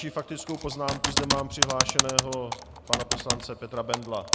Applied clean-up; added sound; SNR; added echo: none; Typing; -4 dB; none.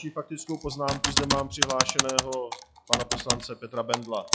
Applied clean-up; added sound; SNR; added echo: classical method log-MMSE.